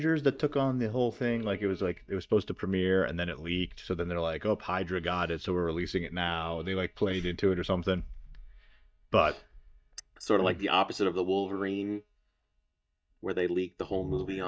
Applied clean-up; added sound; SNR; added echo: neural mask model DeepFilterNet 3.